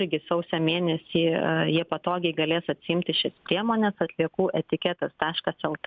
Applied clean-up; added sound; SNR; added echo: none; none; none; none.